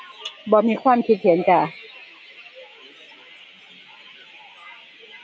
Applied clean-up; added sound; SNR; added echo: none; none; none; none.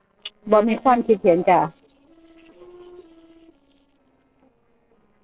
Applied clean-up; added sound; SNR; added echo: neural separator model SepFormer DNS4.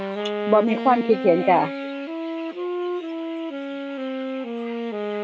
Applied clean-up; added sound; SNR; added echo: none; Wind instrument, woodwind instrument; 4 dB; none.